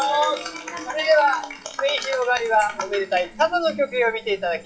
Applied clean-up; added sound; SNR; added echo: classical method WPE with log-MMSE.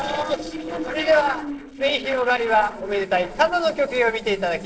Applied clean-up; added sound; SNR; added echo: neural separator model SepFormer DNS4.